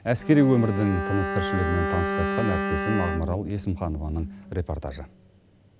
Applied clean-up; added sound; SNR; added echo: none; Bowed string instrument; 5 dB; none.